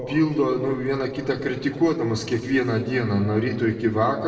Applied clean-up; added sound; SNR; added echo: none; none; none; reverberation time 1.7 s.